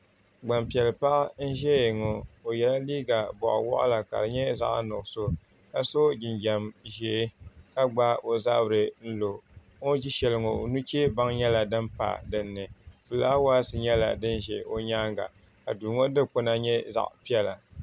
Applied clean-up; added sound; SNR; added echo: none; none; none; none.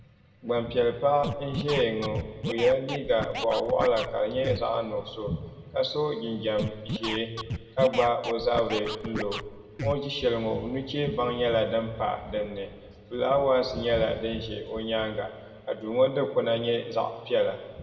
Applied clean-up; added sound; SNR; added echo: none; Scratching (performance technique); 8 dB; reverberation time 1.7 s.